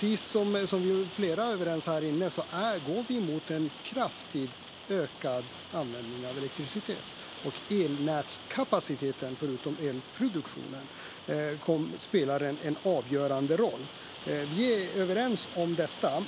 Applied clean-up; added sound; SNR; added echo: none; Rain; 14 dB; none.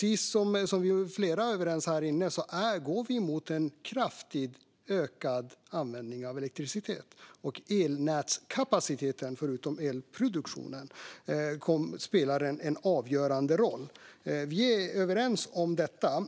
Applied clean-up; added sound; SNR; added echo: none; none; none; none.